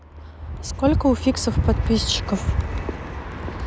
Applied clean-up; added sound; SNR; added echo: none; none; none; none.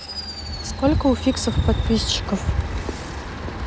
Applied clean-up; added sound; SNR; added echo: none; Engine / Mechanisms + Fireworks; 14 dB; none.